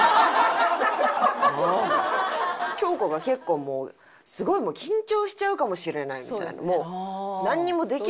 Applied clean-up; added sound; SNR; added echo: none; none; none; none.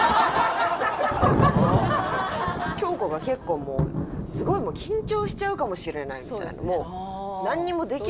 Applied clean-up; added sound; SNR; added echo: none; Thunder; 4 dB; none.